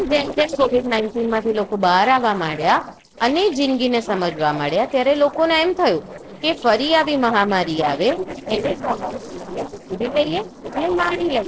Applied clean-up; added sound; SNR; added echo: neural separator model SepFormer DNS4.